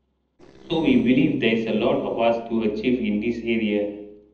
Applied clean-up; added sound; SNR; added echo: neural separator model SepFormer DNS4.